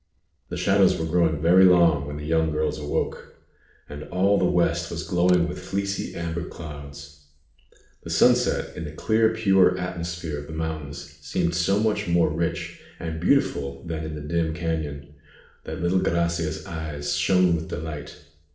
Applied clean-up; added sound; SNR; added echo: neural separator model SepFormer DNS4.